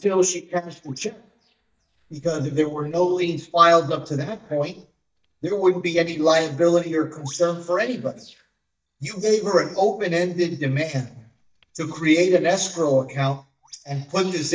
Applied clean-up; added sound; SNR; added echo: neural mask model DeepFilterNet 3.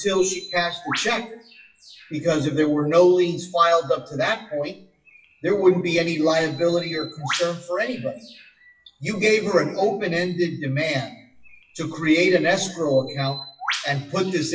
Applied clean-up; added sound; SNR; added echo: classical method WPE with log-MMSE.